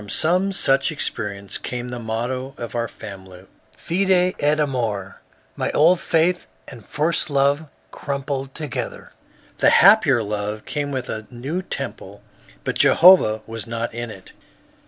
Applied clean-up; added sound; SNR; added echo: none; none; none; none.